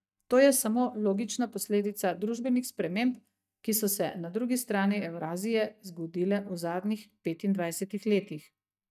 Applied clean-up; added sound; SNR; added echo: neural mask model DeepFilterNet 3.